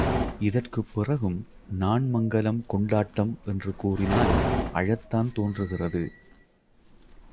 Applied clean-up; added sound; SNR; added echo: none; Livestock, farm animals, working animals; 5 dB; none.